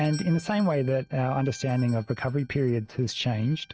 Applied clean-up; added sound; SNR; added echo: neural mask model RNNoise.